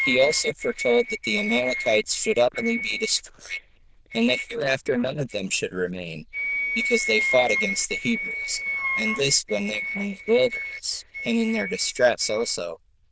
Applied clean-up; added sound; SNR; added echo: neural diffusion model UNIVERSE++.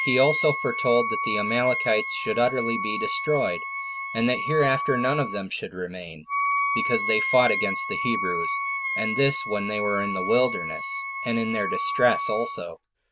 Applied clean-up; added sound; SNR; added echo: none; Wind instrument, woodwind instrument; 3 dB; none.